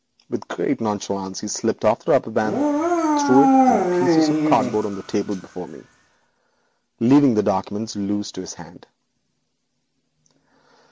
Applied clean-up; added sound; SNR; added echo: none; Dog; -3 dB; none.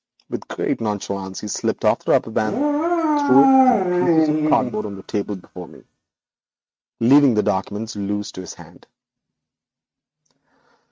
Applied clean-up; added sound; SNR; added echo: neural mask model RNNoise.